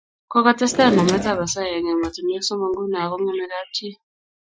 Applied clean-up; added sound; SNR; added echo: classical method Wiener filter.